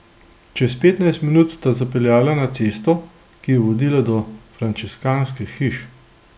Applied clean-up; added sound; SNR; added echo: none; none; none; none.